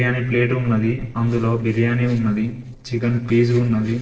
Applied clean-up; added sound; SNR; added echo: neural separator model SepFormer DNS4.